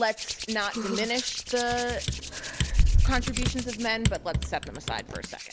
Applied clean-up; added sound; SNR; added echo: none; Hands + Computer keyboard; -3 dB; none.